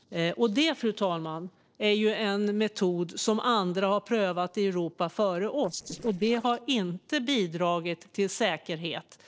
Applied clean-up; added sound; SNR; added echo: neural separator model SepFormer DNS4.